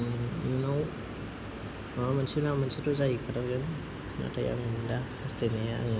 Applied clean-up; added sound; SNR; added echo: none; none; none; none.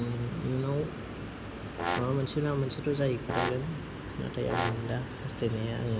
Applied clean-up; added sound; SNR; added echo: none; Brass instrument; 6 dB; none.